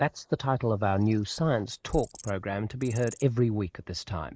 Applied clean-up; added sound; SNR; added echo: neural mask model Resemble Enhance denoiser.